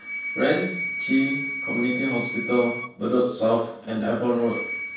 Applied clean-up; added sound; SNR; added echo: none; Wind instrument, woodwind instrument; 7 dB; reverberation time 0.7 s.